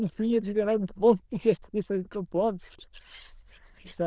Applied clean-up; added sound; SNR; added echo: neural diffusion model UNIVERSE++.